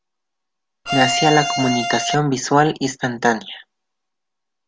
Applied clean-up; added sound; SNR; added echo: none; Bowed string instrument; 1 dB; none.